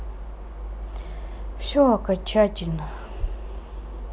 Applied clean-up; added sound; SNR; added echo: none; none; none; none.